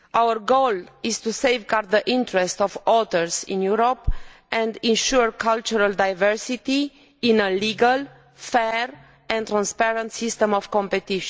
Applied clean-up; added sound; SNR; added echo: none; none; none; none.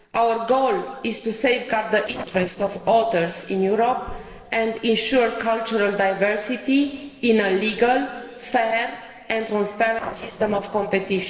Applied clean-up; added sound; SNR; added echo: neural separator model SepFormer DNS4.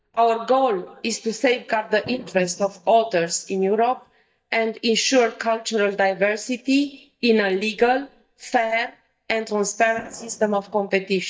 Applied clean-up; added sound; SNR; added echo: neural mask model DeepFilterNet 3.